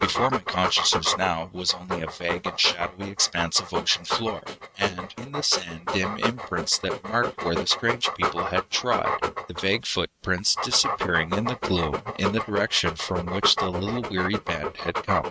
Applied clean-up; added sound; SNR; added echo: neural mask model RNNoise.